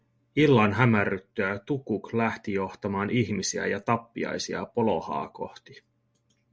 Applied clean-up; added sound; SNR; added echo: none; none; none; none.